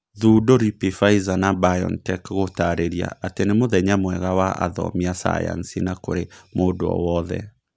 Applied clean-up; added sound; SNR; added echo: none; none; none; none.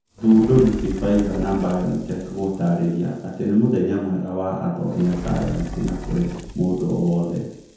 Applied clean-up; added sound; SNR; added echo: none; Fire; 14 dB; reverberation time 0.9 s.